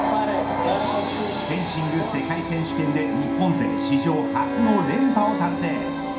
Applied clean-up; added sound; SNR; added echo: none; Wind instrument, woodwind instrument; 5 dB; reverberation time 0.5 s.